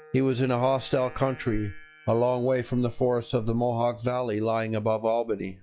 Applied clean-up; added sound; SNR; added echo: classical method log-MMSE.